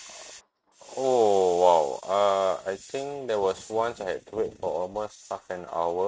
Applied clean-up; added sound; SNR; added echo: neural mask model RNNoise.